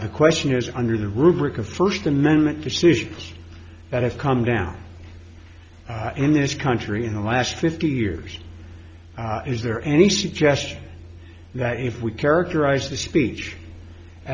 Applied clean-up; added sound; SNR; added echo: none; none; none; none.